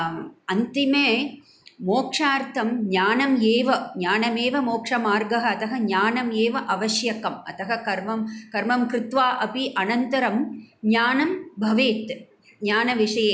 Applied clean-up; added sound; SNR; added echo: none; none; none; none.